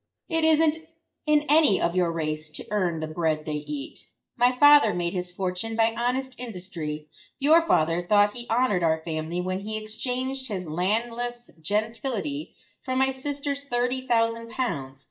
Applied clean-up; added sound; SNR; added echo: neural mask model DeepFilterNet 3.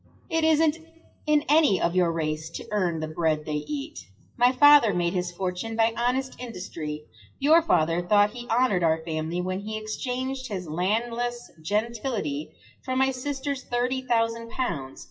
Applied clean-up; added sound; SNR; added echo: classical method WPE with log-MMSE.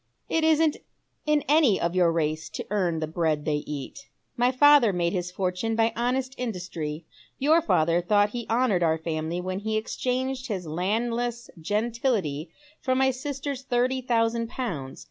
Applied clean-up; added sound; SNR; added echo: none; none; none; none.